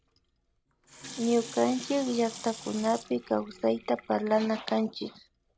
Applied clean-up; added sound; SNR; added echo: none; Sink (filling or washing) / Water tap, faucet; 16 dB; none.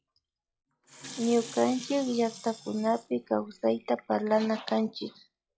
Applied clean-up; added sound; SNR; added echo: classical method log-MMSE.